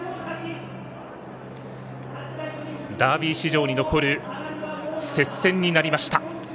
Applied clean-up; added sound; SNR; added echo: none; none; none; none.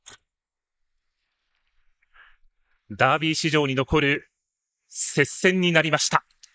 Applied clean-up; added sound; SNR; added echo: neural mask model Resemble Enhance denoiser.